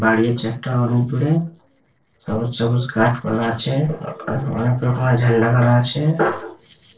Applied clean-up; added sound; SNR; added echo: neural separator model SepFormer DNS4.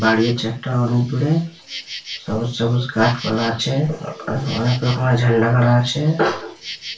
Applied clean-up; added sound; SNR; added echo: none; Insect; 17 dB; reverberation time 0.3 s.